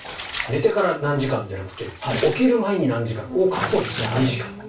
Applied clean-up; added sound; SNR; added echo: none; Bathtub (filling or washing) / Water / Liquid; 11 dB; reverberation time 0.2 s.